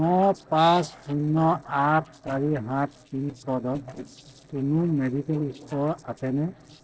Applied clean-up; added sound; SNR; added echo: neural separator model SepFormer DNS4.